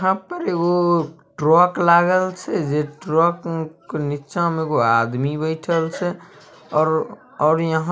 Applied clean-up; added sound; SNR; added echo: none; none; none; none.